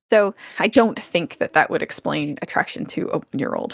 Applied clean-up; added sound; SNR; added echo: neural mask model DeepFilterNet 3.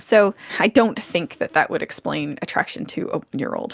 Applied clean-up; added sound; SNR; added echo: none; none; none; none.